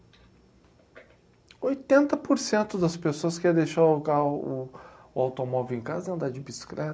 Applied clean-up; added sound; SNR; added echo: none; none; none; none.